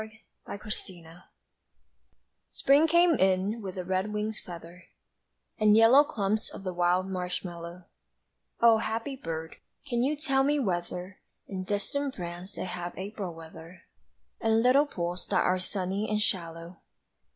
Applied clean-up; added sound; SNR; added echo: none; none; none; none.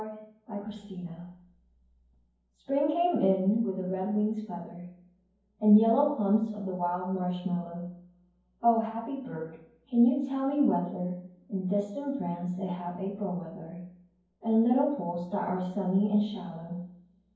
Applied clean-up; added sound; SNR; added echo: none; none; none; reverberation time 0.9 s.